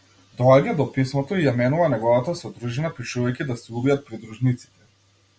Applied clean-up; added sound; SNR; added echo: none; none; none; none.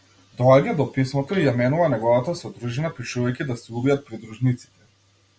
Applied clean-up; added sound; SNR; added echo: none; Bowed string instrument; 17 dB; none.